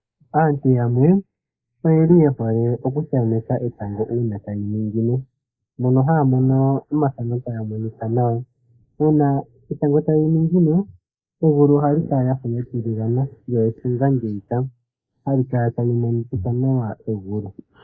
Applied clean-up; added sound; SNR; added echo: neural mask model Resemble Enhance denoiser.